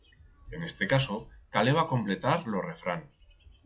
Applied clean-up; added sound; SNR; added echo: classical method log-MMSE.